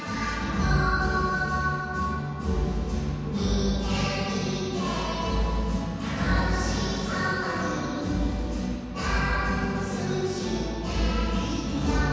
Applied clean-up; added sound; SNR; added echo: none; none; none; reverberation time 2.1 s.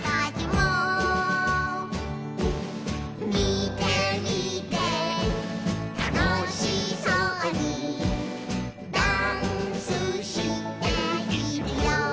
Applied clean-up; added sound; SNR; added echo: none; none; none; none.